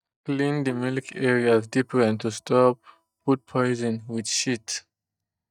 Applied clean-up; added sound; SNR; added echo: neural mask model DeepFilterNet 3.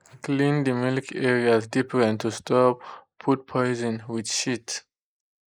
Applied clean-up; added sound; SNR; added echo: neural mask model Resemble Enhance denoiser.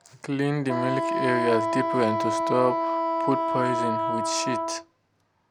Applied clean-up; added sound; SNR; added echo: none; Wind instrument, woodwind instrument; -1 dB; none.